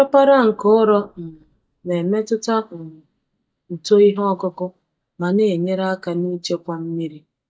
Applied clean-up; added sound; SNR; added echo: neural mask model DeepFilterNet 3.